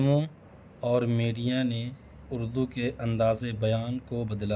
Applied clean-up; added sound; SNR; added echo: none; none; none; none.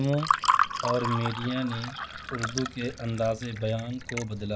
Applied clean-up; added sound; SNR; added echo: none; Fill (with liquid) / Water; 1 dB; none.